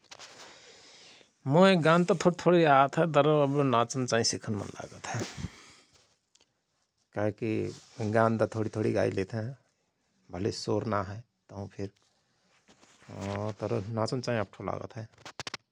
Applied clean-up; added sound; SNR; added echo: none; none; none; none.